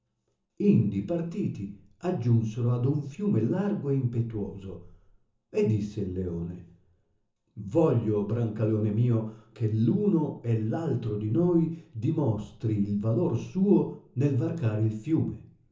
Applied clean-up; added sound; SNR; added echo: none; none; none; reverberation time 0.8 s.